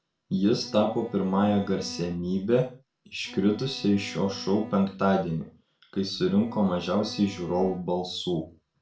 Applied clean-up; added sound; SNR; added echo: none; Bowed string instrument; 17 dB; reverberation time 0.3 s.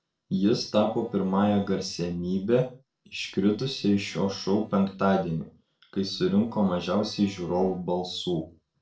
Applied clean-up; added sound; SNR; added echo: neural separator model SepFormer DNS4.